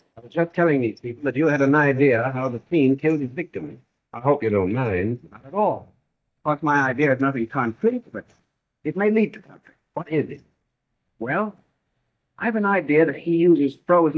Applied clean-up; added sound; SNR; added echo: neural mask model DeepFilterNet 3.